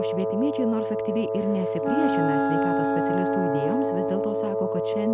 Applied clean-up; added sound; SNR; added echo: none; Wind instrument, woodwind instrument + Wind instrument, woodwind instrument; -4 dB; none.